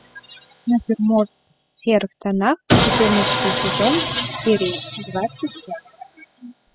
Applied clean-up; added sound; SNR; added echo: classical method spectral subtraction.